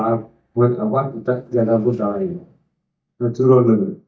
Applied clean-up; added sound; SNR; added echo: neural mask model DeepFilterNet 3.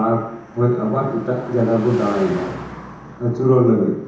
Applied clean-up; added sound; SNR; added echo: none; Car passing by; 17 dB; reverberation time 1.0 s.